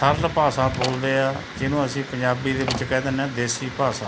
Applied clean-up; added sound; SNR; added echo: none; Slam; 12 dB; none.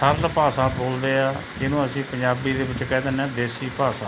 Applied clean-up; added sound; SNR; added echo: none; none; none; none.